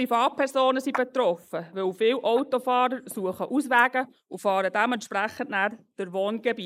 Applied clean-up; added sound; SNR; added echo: neural mask model Resemble Enhance denoiser.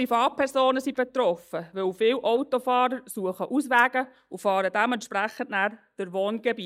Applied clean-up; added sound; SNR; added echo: neural mask model DeepFilterNet 3.